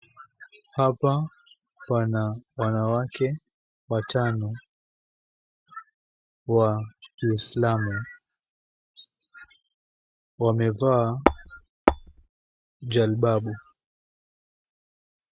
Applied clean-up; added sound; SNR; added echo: none; Tap / Hammer; -4 dB; none.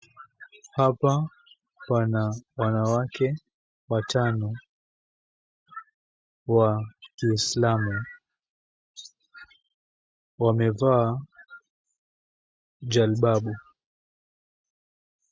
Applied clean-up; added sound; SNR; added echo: none; none; none; none.